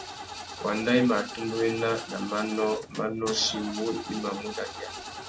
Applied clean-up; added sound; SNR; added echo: none; Engine starting / Car; 10 dB; none.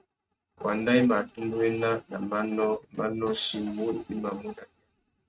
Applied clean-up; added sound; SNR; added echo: neural mask model RNNoise.